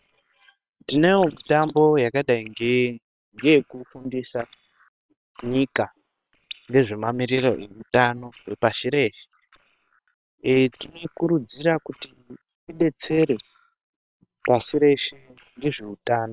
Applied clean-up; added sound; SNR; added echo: neural separator model SepFormer WHAM!.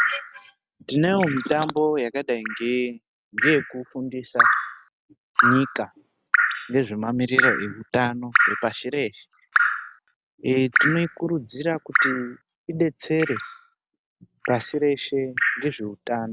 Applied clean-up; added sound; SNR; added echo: none; Drip; 1 dB; none.